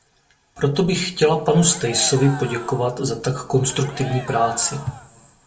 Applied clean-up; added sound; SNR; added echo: none; Cheering; 15 dB; reverberation time 0.7 s.